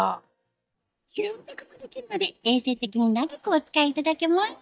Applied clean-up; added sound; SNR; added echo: neural mask model DeepFilterNet 3.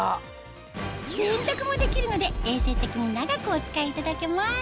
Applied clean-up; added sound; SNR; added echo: none; Fireworks; 0 dB; none.